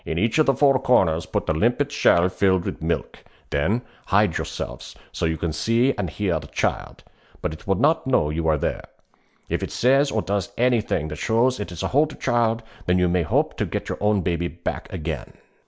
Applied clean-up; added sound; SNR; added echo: none; none; none; none.